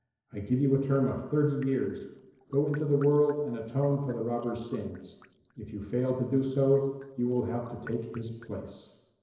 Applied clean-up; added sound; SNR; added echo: neural separator model SepFormer DNS4.